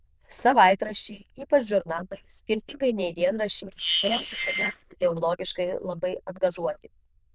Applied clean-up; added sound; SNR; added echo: neural diffusion model UNIVERSE++.